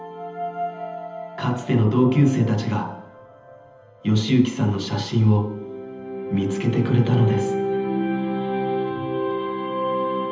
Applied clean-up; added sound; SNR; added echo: none; none; none; reverberation time 0.8 s.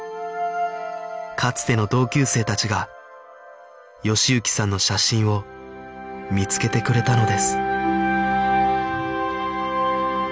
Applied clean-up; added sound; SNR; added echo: none; none; none; none.